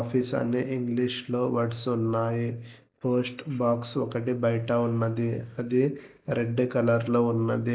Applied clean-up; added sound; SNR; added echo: none; none; none; none.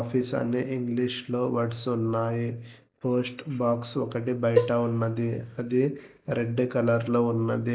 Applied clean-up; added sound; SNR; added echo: none; Cowbell; 3 dB; none.